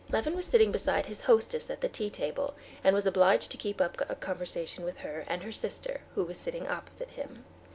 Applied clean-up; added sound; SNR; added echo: none; none; none; none.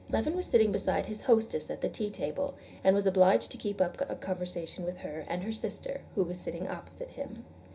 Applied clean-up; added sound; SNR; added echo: none; none; none; reverberation time 0.5 s.